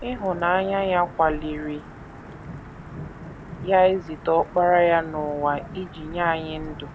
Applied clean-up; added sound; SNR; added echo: none; Thunder / Wind / Rain; 14 dB; none.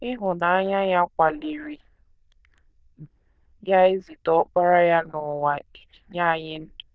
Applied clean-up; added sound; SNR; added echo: neural diffusion model UNIVERSE++.